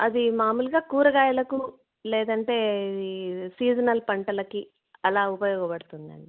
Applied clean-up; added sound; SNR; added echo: none; none; none; none.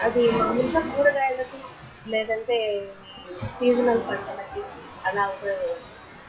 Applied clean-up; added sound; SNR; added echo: classical method WPE with log-MMSE.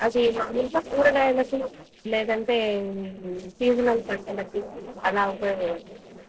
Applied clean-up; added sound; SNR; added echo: neural separator model SepFormer DNS4.